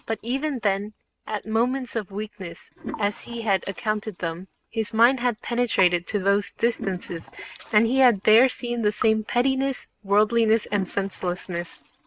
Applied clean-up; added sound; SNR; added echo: neural mask model RNNoise.